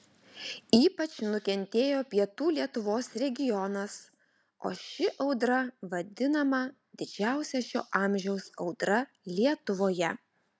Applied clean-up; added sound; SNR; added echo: none; none; none; none.